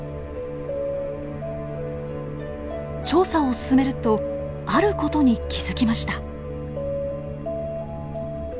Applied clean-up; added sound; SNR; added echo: none; none; none; none.